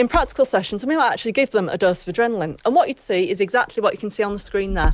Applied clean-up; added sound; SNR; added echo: none; Crackle; 10 dB; none.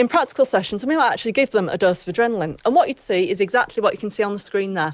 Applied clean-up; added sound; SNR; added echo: neural mask model Resemble Enhance denoiser.